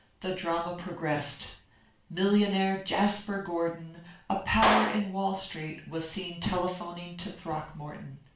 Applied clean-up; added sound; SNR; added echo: none; Clapping; 1 dB; reverberation time 0.3 s.